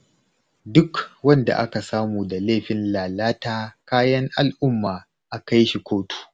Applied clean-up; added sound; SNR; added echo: none; none; none; none.